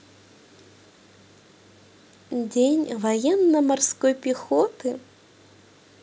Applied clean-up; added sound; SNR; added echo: none; none; none; none.